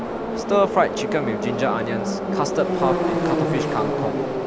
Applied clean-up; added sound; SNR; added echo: none; Subway, metro, underground; -1 dB; none.